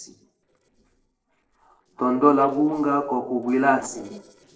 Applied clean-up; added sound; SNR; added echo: neural separator model SepFormer DNS4.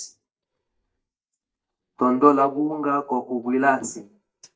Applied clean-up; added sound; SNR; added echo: neural mask model DeepFilterNet 3.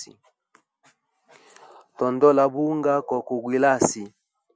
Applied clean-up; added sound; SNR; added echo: none; none; none; none.